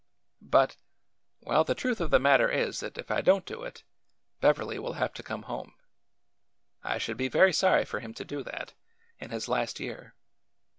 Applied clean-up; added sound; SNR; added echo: none; none; none; none.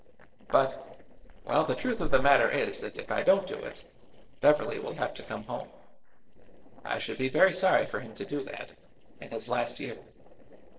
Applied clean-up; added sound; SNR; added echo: neural separator model SepFormer DNS4.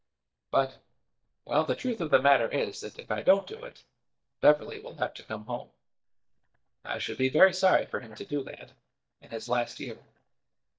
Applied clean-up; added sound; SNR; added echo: neural mask model DeepFilterNet 3.